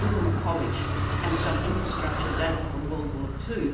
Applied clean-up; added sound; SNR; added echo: none; Car; -3 dB; reverberation time 0.8 s.